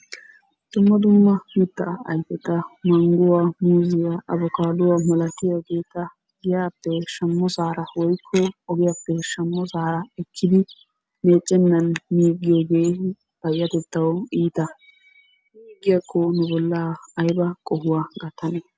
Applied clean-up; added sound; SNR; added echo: none; none; none; none.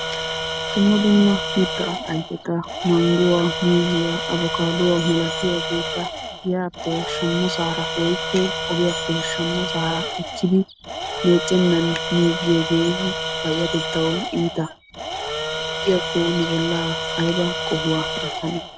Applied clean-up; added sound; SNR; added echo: none; Tools; 5 dB; none.